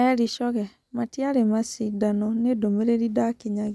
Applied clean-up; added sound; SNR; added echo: none; none; none; none.